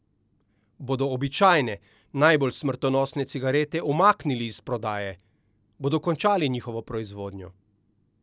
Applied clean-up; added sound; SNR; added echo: none; none; none; none.